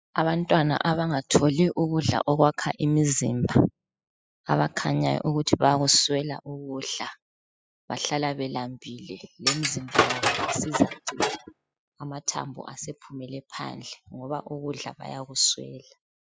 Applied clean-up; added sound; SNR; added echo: classical method spectral subtraction.